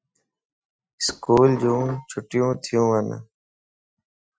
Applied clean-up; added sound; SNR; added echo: classical method Wiener filter.